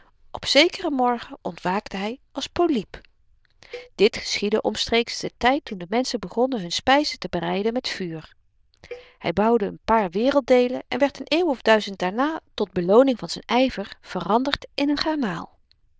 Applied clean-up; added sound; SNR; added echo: neural diffusion model UNIVERSE++.